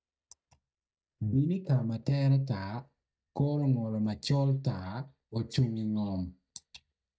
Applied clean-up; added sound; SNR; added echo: neural mask model DeepFilterNet 3.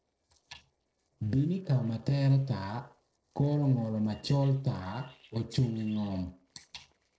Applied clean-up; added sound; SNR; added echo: neural separator model SepFormer DNS4.